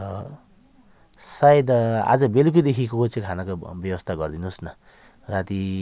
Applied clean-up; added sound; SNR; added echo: none; none; none; none.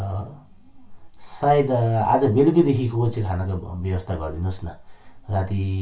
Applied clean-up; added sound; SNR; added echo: none; none; none; reverberation time 0.3 s.